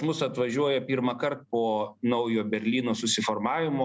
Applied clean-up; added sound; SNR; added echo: none; none; none; none.